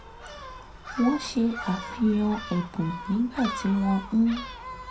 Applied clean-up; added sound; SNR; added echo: none; Gull, seagull; 11 dB; reverberation time 0.2 s.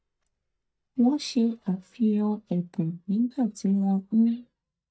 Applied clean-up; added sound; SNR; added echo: neural mask model DeepFilterNet 3.